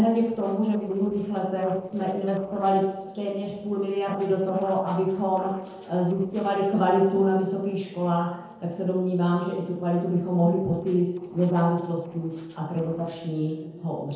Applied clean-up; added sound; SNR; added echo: neural separator model SepFormer DNS4.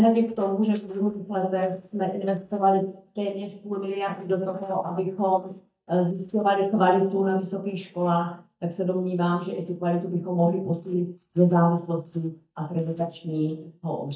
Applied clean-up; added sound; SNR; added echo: neural mask model DeepFilterNet 3.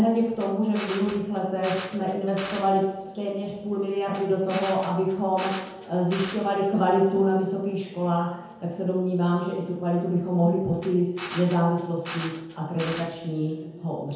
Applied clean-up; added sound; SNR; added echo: none; Drill; 15 dB; reverberation time 0.9 s.